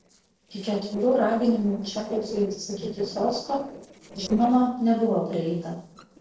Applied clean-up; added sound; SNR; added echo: neural separator model SepFormer DNS4.